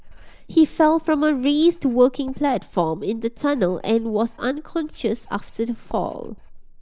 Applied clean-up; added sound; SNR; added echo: neural mask model Resemble Enhance denoiser.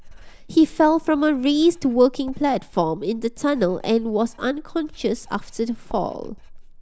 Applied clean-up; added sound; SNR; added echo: none; Writing; 17 dB; none.